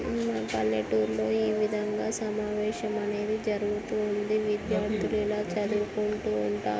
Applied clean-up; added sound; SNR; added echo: none; none; none; none.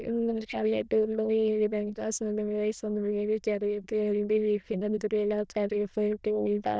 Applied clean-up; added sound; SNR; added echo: neural diffusion model UNIVERSE++.